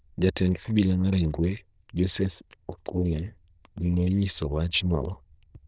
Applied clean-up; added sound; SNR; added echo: neural diffusion model UNIVERSE++.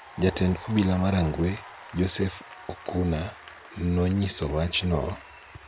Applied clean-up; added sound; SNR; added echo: none; Applause / Cheering; 18 dB; none.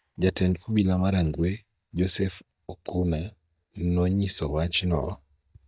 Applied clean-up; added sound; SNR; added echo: neural mask model DeepFilterNet 3.